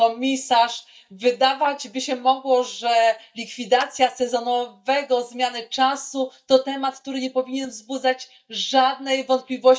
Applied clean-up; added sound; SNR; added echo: neural mask model DeepFilterNet 3.